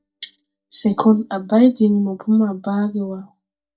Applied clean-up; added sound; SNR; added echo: neural mask model DeepFilterNet 3.